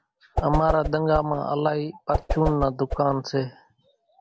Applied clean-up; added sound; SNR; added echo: none; Whoosh, swoosh, swish; 4 dB; none.